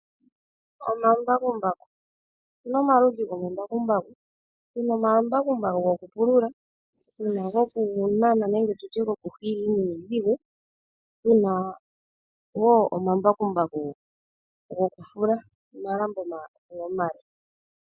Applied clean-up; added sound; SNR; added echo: neural mask model Resemble Enhance denoiser.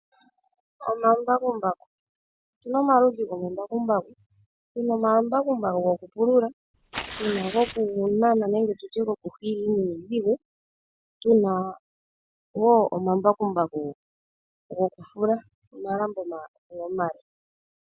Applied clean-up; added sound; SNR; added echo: none; Tearing; 12 dB; none.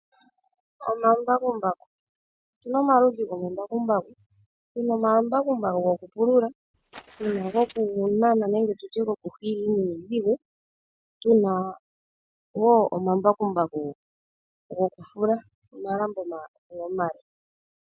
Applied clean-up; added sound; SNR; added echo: neural mask model RNNoise.